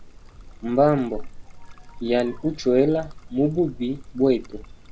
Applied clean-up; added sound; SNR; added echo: none; Trickle, dribble; 14 dB; none.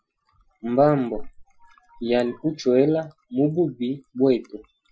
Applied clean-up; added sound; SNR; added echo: classical method Wiener filter.